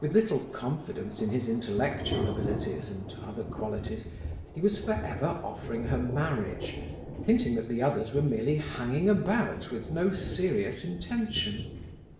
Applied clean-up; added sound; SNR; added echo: none; Thunder; 8 dB; reverberation time 1.0 s.